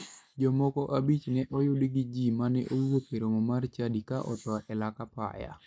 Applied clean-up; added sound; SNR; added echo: neural mask model Resemble Enhance denoiser.